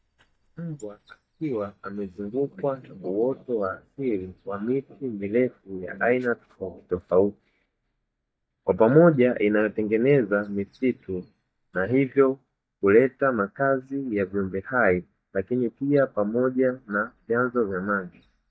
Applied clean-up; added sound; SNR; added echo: neural mask model DeepFilterNet 3.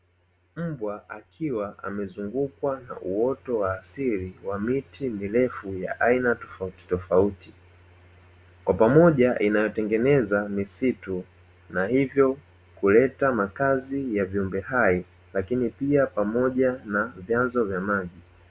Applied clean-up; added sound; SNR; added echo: none; none; none; none.